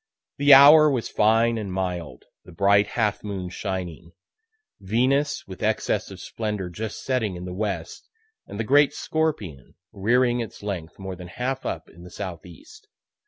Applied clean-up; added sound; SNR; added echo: none; none; none; none.